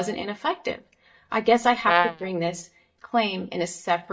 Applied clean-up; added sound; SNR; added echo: neural mask model DeepFilterNet 3.